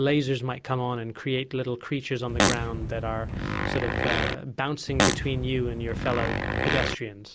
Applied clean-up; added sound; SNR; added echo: none; Fart; -2 dB; none.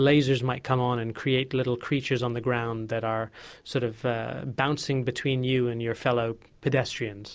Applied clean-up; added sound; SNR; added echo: none; none; none; none.